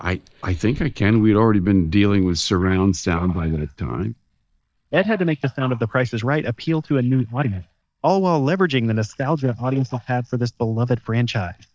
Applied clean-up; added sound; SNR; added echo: neural mask model DeepFilterNet 3.